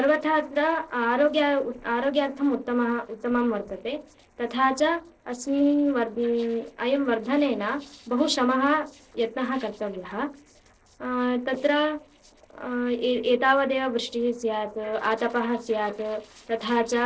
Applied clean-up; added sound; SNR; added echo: neural separator model SepFormer DNS4.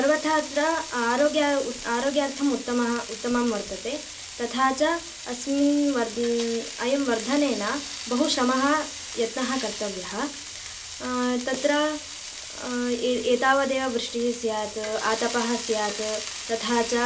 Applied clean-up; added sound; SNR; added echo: none; Frying (food); 11 dB; reverberation time 0.2 s.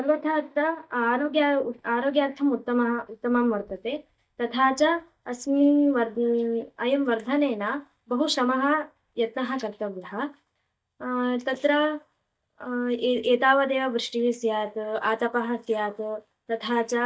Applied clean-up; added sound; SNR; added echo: neural mask model DeepFilterNet 3.